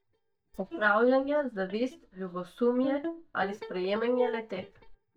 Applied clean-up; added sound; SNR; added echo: neural mask model DeepFilterNet 3.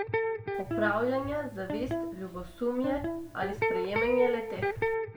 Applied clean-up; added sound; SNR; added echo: none; Electric guitar; 0 dB; none.